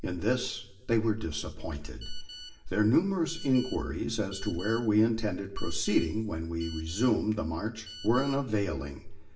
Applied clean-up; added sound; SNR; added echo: none; Telephone; 19 dB; reverberation time 0.6 s.